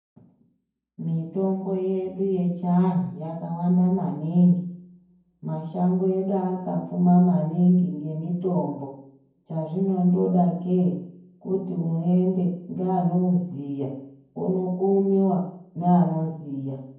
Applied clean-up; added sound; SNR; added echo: none; none; none; reverberation time 0.9 s.